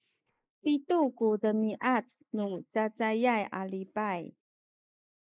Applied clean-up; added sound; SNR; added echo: neural mask model Resemble Enhance denoiser.